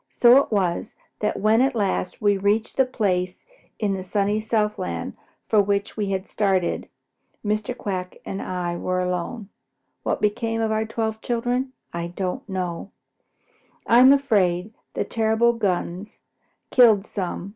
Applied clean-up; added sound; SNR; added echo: none; none; none; none.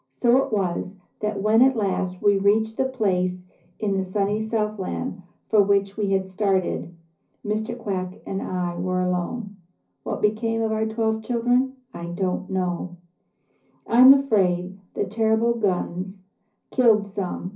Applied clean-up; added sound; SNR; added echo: none; none; none; reverberation time 0.5 s.